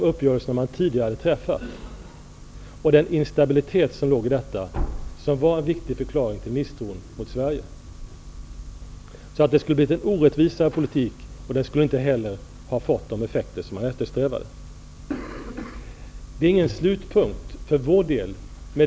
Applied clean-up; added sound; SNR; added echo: none; none; none; none.